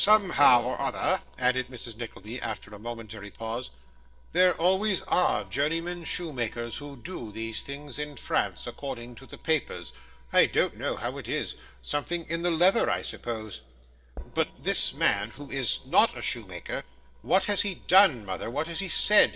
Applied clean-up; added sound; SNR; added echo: neural separator model SepFormer DNS4.